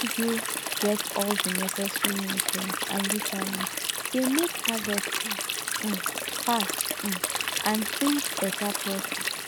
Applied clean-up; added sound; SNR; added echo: none; Stream; -1 dB; none.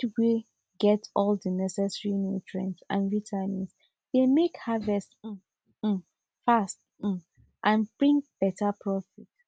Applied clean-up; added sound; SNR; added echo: none; none; none; none.